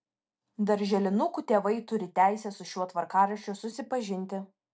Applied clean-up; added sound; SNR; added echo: none; none; none; none.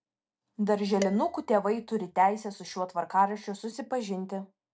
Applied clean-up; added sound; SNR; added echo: none; Dishes, pots, and pans; 14 dB; none.